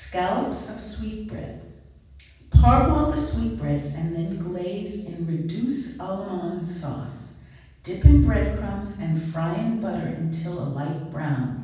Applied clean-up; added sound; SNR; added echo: none; none; none; reverberation time 1.2 s.